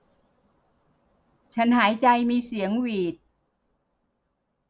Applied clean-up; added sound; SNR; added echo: none; none; none; none.